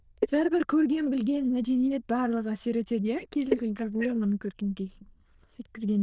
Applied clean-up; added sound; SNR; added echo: neural diffusion model UNIVERSE++.